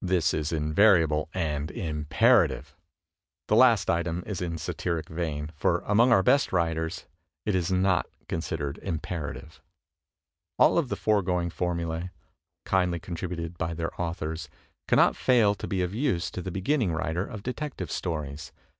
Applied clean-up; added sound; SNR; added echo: none; none; none; none.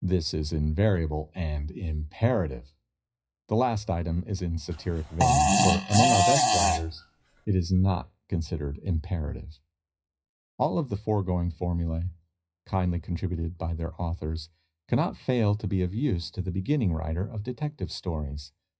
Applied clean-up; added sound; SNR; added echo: classical method WPE with log-MMSE.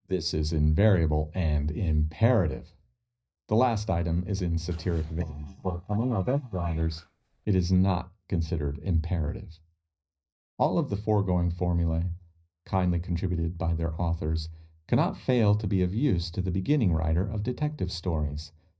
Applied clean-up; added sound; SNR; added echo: neural mask model DeepFilterNet 3.